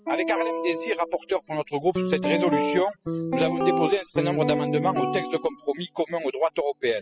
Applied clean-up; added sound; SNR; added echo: classical method spectral subtraction.